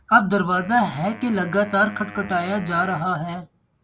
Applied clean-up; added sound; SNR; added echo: none; Wind instrument, woodwind instrument; 19 dB; none.